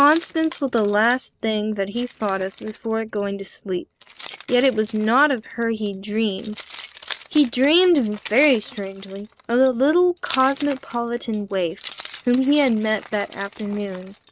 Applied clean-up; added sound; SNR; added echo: neural mask model RNNoise.